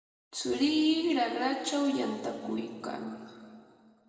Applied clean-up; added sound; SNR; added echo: none; none; none; reverberation time 2.3 s.